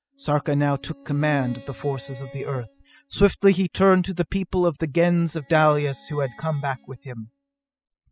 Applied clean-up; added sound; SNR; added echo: classical method spectral subtraction.